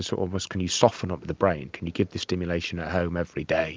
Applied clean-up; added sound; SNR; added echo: none; none; none; none.